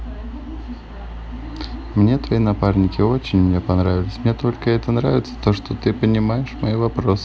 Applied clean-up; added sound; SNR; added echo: none; none; none; none.